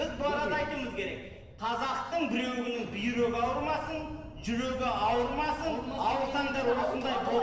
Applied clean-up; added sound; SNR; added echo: none; Explosion; 15 dB; reverberation time 1.2 s.